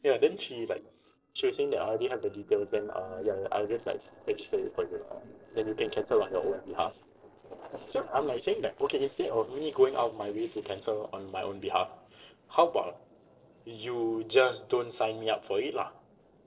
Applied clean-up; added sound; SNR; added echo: neural separator model SepFormer DNS4.